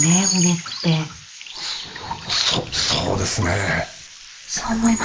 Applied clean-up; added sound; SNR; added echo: neural mask model Resemble Enhance denoiser.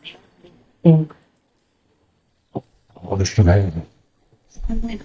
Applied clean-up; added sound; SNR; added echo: neural mask model DeepFilterNet 3.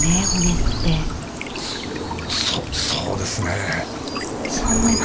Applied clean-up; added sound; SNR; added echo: none; Stream / Bird vocalization, bird call, bird song; 0 dB; none.